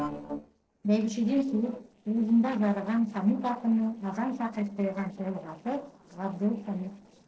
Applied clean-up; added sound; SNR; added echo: neural separator model SepFormer DNS4.